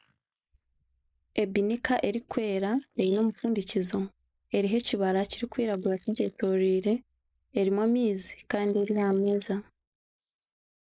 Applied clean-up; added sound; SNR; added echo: neural mask model Resemble Enhance denoiser.